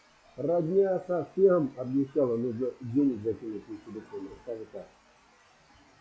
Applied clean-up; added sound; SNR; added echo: classical method log-MMSE.